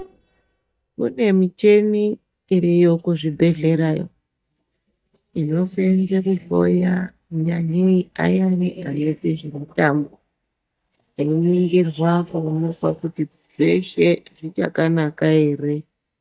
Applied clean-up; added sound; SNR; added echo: neural mask model DeepFilterNet 3.